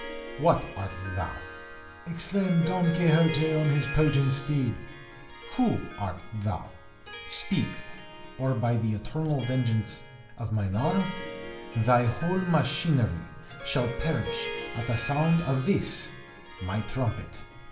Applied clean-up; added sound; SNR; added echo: none; Harp; 12 dB; reverberation time 0.8 s.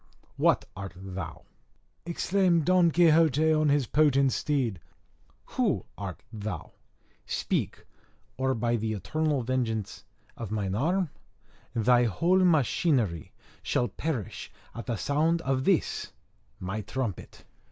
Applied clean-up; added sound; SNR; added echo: none; none; none; none.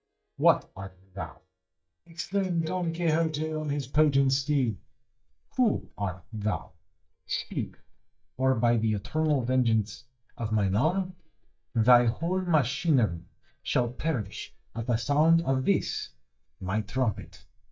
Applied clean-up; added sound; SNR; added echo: neural mask model DeepFilterNet 3.